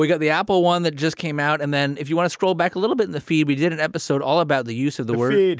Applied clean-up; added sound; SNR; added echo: none; none; none; none.